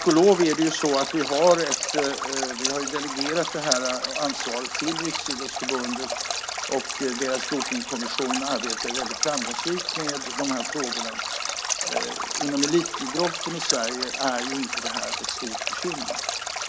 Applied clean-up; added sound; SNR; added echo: none; Stream; 2 dB; none.